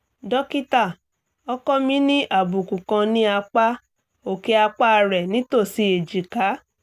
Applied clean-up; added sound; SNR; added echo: none; none; none; none.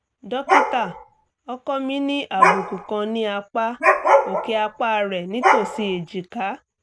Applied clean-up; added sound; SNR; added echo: none; Dog; -3 dB; none.